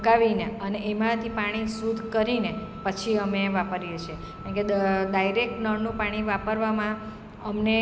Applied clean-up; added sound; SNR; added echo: none; Wind instrument, woodwind instrument; 20 dB; none.